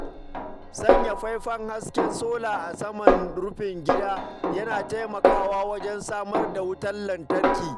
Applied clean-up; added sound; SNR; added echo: none; Snare drum; -3 dB; none.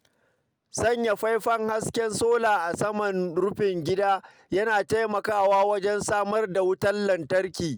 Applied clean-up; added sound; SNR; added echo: none; none; none; none.